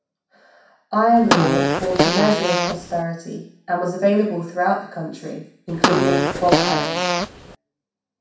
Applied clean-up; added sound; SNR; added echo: none; Fart; -2 dB; reverberation time 0.6 s.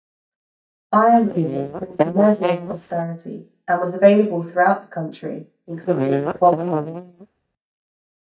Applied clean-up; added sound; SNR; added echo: neural mask model DeepFilterNet 3.